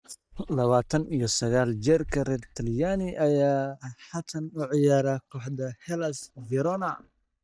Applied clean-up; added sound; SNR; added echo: neural mask model DeepFilterNet 3.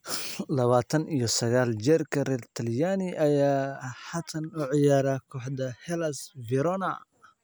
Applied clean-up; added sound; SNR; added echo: none; none; none; none.